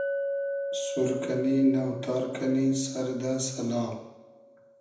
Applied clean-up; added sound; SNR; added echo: none; Chink, clink; 7 dB; reverberation time 0.8 s.